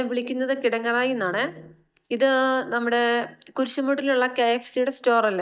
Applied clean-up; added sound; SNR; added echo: neural mask model DeepFilterNet 3.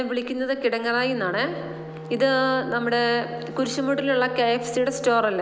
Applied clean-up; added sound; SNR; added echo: none; Wind instrument, woodwind instrument; 14 dB; none.